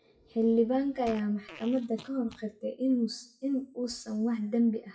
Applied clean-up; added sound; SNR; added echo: classical method WPE with log-MMSE.